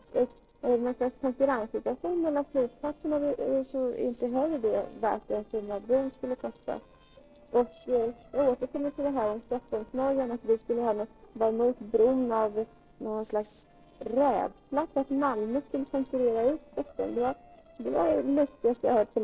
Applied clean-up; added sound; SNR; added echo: neural separator model SepFormer DNS4.